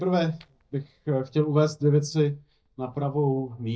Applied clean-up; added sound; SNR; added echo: neural mask model DeepFilterNet 3.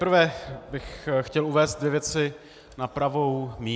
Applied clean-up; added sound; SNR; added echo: none; none; none; none.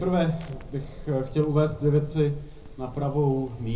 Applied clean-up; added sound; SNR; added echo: none; Fire; 14 dB; reverberation time 0.4 s.